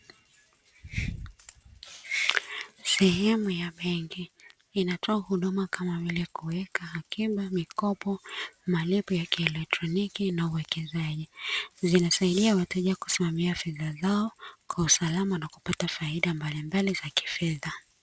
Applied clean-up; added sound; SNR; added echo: none; none; none; none.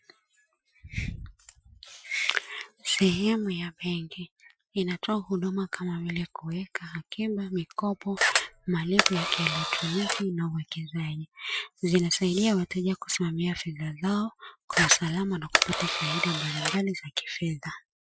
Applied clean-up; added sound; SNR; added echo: classical method Wiener filter.